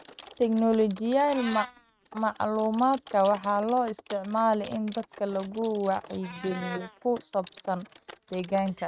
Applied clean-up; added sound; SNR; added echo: neural mask model RNNoise.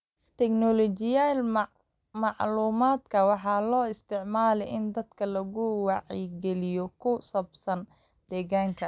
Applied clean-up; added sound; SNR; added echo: none; none; none; none.